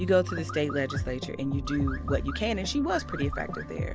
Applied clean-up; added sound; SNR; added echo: none; Car; 14 dB; none.